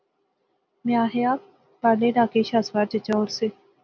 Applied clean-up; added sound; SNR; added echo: none; none; none; none.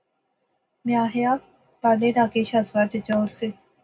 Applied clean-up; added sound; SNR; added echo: none; none; none; reverberation time 0.3 s.